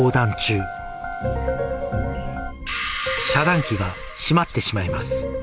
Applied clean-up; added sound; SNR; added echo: none; none; none; none.